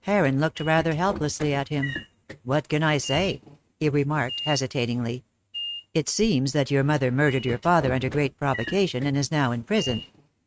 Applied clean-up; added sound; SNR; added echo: neural mask model RNNoise.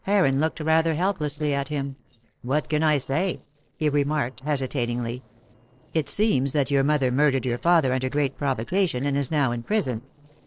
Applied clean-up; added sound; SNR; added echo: neural separator model SepFormer DNS4.